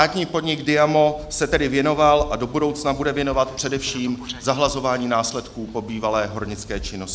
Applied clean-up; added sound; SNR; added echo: none; none; none; none.